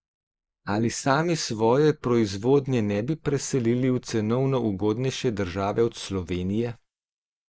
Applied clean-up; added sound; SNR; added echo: neural mask model Resemble Enhance denoiser.